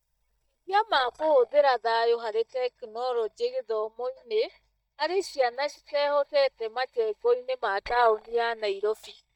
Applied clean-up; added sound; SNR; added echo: neural mask model DeepFilterNet 3.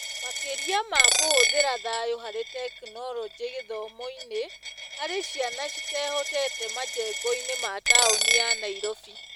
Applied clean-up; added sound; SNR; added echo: none; Coin (dropping); -3 dB; none.